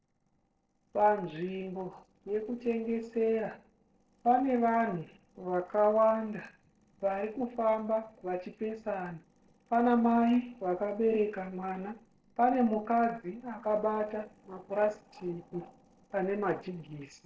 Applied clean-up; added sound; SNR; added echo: neural separator model SepFormer DNS4.